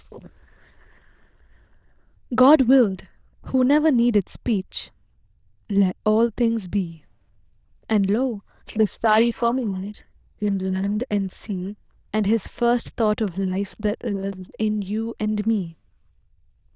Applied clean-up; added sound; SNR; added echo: neural diffusion model UNIVERSE++.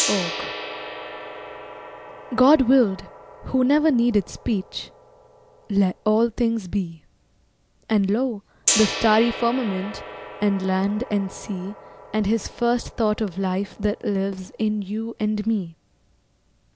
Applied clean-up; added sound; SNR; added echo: none; Gong; 11 dB; none.